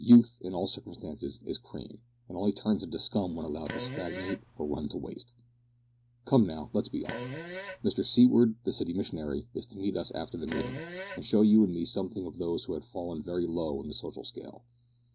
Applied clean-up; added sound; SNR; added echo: none; Fart; 11 dB; none.